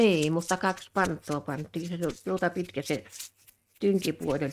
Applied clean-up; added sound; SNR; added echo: neural mask model RNNoise.